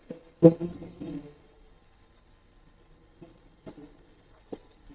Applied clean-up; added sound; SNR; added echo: neural mask model DeepFilterNet 3.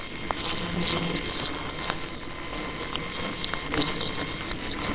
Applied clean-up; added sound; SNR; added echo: neural separator model SepFormer WHAMR!.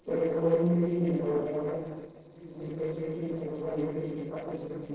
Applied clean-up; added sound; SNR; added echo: neural separator model SepFormer DNS4.